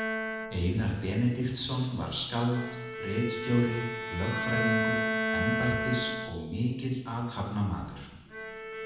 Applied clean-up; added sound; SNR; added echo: none; Bowed string instrument; 3 dB; reverberation time 1.1 s.